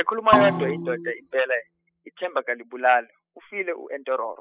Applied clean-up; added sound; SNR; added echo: classical method spectral subtraction.